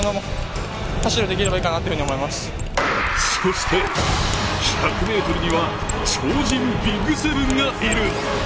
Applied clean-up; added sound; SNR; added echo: none; Mechanisms; 8 dB; none.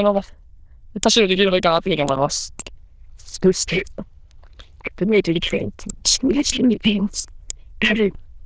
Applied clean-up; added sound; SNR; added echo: neural diffusion model UNIVERSE++.